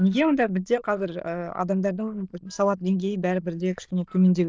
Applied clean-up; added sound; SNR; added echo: neural diffusion model UNIVERSE++.